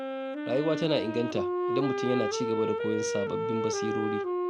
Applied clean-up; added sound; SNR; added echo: none; Wind instrument, woodwind instrument; 0 dB; none.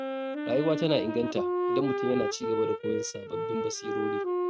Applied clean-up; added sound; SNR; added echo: neural mask model RNNoise.